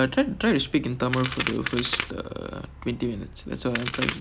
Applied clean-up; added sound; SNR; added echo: none; Crack; 1 dB; none.